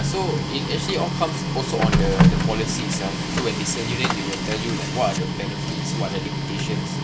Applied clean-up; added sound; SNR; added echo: none; Printer; -5 dB; none.